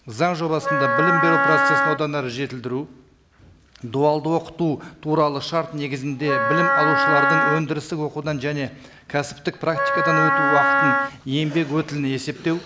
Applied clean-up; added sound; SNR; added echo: none; Wind instrument, woodwind instrument; -4 dB; none.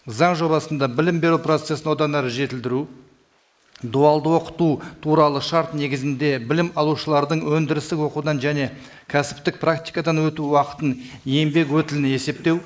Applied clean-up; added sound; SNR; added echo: neural mask model Resemble Enhance denoiser.